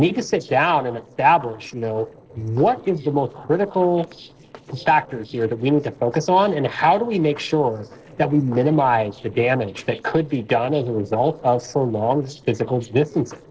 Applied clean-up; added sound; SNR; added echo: neural separator model SepFormer DNS4.